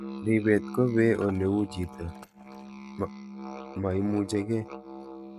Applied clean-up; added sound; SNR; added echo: neural mask model RNNoise.